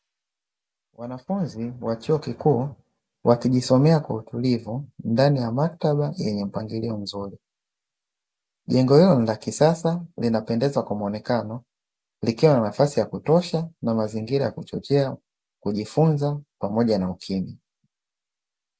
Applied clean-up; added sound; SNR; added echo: none; none; none; none.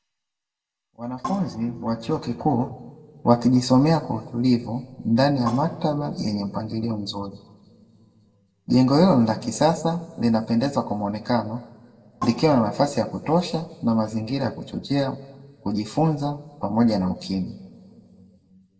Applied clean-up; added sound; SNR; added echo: none; Percussion; 18 dB; reverberation time 1.4 s.